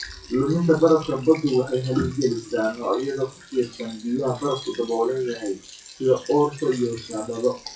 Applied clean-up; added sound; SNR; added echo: classical method WPE with log-MMSE.